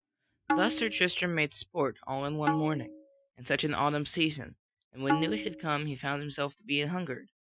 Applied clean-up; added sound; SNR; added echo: classical method Wiener filter.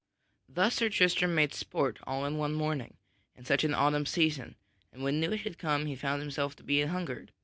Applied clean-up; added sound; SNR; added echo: none; none; none; none.